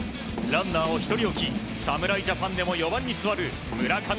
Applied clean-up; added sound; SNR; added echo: none; none; none; none.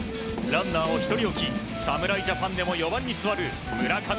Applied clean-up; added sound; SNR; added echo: none; Wind instrument, woodwind instrument; 9 dB; none.